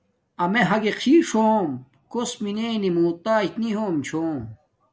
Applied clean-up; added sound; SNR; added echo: none; none; none; none.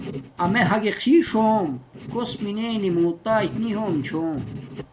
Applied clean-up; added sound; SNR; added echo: none; Writing; 12 dB; none.